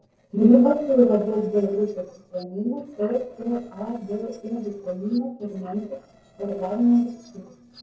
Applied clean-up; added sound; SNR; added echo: neural separator model SepFormer DNS4.